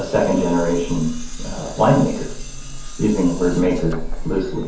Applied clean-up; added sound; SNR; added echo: none; Tools; 20 dB; reverberation time 0.6 s.